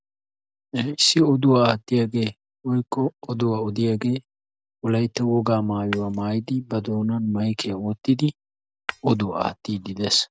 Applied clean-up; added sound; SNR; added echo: none; Shatter; 14 dB; none.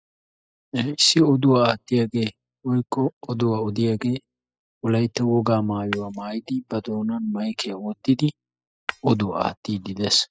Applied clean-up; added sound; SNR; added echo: classical method spectral subtraction.